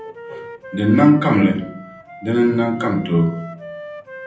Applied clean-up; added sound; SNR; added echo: none; Wind instrument, woodwind instrument; 17 dB; reverberation time 0.6 s.